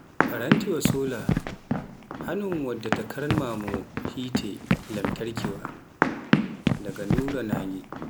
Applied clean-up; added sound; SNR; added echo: none; Run; -5 dB; none.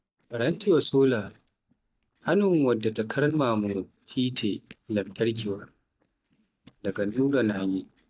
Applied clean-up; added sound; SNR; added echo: neural mask model DeepFilterNet 3.